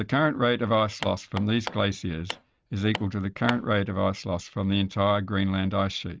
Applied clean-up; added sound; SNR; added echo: neural mask model RNNoise.